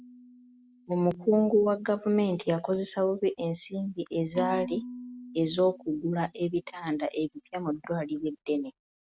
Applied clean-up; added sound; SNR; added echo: neural mask model RNNoise.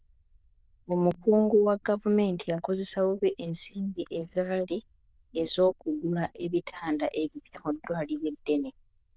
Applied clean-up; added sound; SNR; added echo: neural diffusion model UNIVERSE++.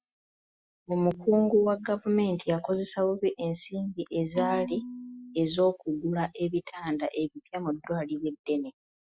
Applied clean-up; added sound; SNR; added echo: classical method Wiener filter.